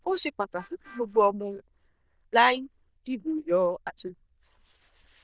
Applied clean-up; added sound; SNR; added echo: neural diffusion model UNIVERSE++.